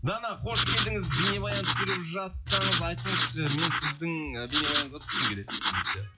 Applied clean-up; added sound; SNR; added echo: classical method log-MMSE.